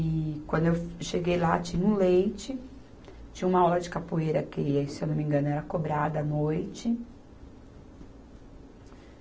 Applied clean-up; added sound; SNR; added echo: none; none; none; none.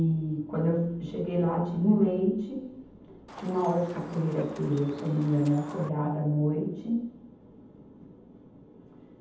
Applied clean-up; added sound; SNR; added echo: none; Chicken, rooster; 17 dB; reverberation time 0.8 s.